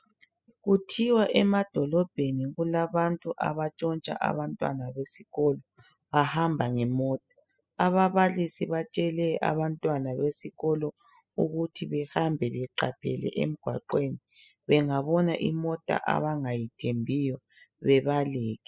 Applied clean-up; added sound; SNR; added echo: classical method spectral subtraction.